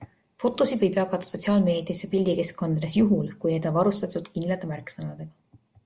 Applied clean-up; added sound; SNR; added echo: none; none; none; none.